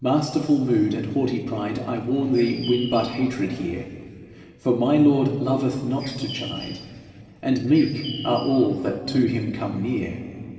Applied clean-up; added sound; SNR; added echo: none; Bird; 16 dB; reverberation time 2.4 s.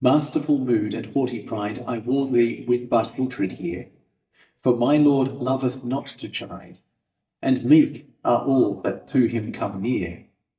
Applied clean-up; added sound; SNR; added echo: neural mask model DeepFilterNet 3.